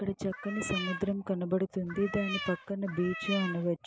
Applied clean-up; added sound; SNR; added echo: none; Cat; 7 dB; none.